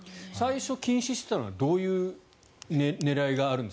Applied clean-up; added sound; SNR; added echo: none; none; none; none.